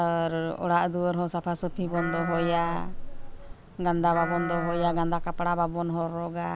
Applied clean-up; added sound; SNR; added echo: none; Livestock, farm animals, working animals; 5 dB; none.